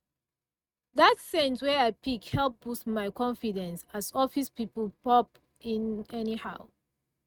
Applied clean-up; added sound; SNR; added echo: neural mask model RNNoise.